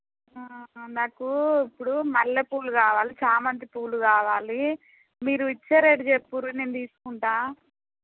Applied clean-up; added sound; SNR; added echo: none; none; none; none.